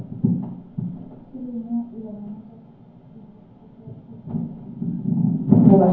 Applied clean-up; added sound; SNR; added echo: none; none; none; reverberation time 0.9 s.